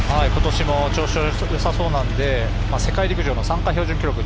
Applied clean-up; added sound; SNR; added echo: none; Engine starting / Car; -2 dB; none.